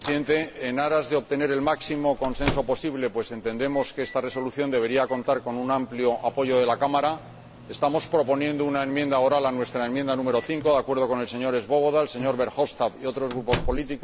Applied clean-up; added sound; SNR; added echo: none; Microwave oven; 14 dB; none.